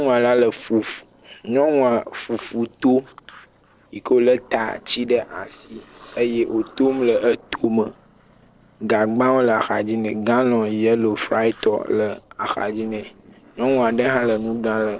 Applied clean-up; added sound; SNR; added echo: neural separator model SepFormer DNS4.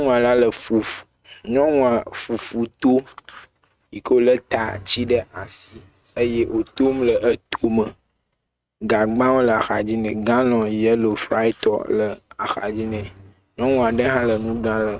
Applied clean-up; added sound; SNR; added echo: neural mask model RNNoise.